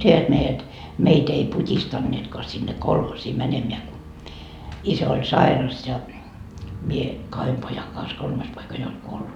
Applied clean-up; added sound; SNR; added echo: none; Bowed string instrument; 20 dB; none.